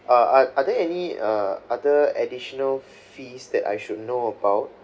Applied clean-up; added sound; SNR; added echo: none; none; none; none.